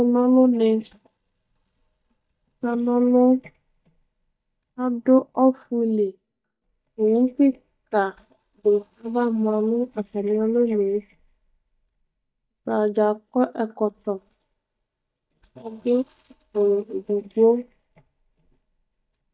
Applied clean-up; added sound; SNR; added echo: neural mask model DeepFilterNet 3.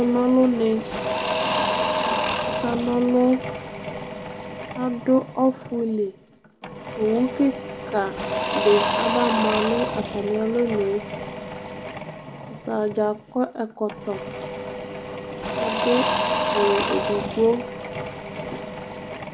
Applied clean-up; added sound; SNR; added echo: none; Engine / Drill / Mechanisms; 3 dB; reverberation time 0.3 s.